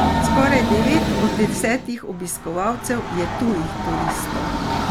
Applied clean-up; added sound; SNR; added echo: none; Train; -1 dB; none.